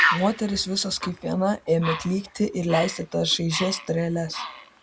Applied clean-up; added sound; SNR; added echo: none; Bird; 6 dB; none.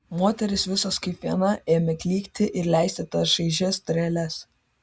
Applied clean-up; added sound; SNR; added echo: none; none; none; none.